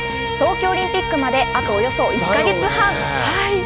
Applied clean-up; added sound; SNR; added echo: none; Bowed string instrument; 5 dB; none.